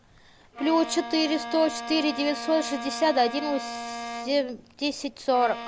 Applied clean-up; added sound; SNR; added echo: none; Bowed string instrument; 10 dB; none.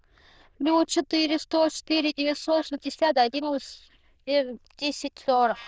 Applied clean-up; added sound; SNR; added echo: neural diffusion model UNIVERSE++.